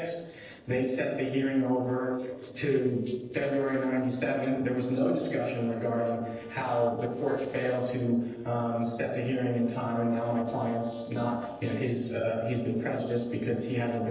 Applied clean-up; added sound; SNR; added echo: neural separator model SepFormer DNS4.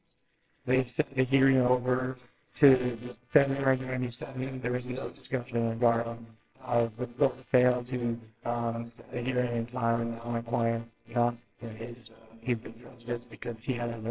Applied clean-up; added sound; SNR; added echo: neural separator model SepFormer WHAMR!.